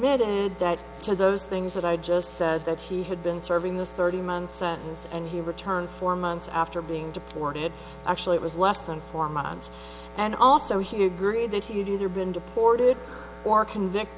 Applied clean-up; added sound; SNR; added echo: none; none; none; none.